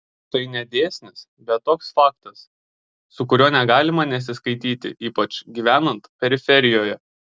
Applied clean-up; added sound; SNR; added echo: none; none; none; none.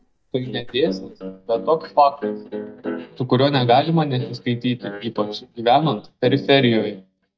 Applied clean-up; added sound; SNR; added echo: neural mask model DeepFilterNet 3.